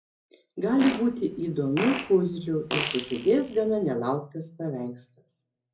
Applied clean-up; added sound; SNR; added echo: none; Fart; 8 dB; reverberation time 0.4 s.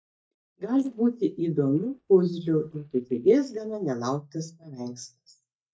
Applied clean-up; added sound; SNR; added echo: neural mask model DeepFilterNet 3.